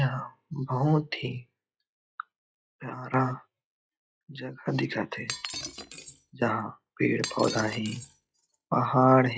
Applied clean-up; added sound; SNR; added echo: classical method log-MMSE.